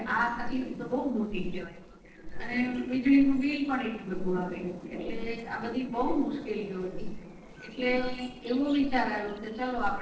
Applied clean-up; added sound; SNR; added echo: neural separator model SepFormer DNS4.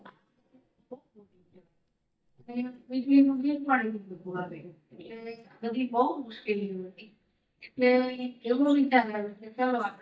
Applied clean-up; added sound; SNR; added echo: neural mask model DeepFilterNet 3.